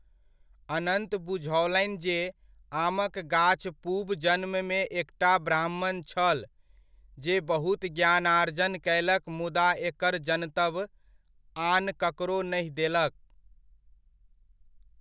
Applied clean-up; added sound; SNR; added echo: none; none; none; none.